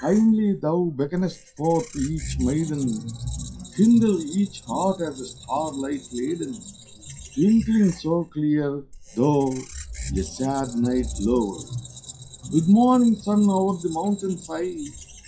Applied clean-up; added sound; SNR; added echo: classical method WPE with log-MMSE.